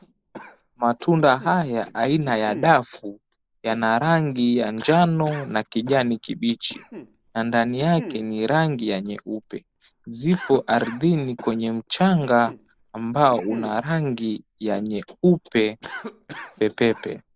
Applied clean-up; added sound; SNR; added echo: neural mask model Resemble Enhance denoiser.